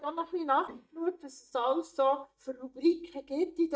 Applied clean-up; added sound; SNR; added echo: neural mask model DeepFilterNet 3.